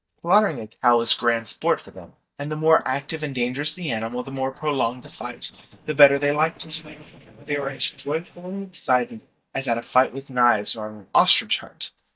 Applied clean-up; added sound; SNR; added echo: neural mask model DeepFilterNet 3.